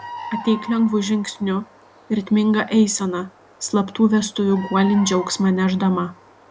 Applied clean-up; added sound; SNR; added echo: none; Bird vocalization, bird call, bird song; 18 dB; none.